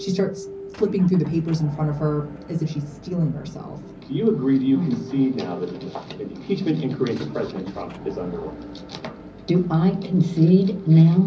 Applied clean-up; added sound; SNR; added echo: none; Motor vehicle (road) / Engine; 18 dB; reverberation time 0.5 s.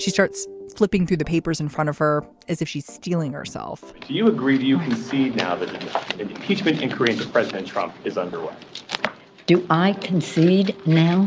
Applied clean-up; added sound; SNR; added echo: none; none; none; none.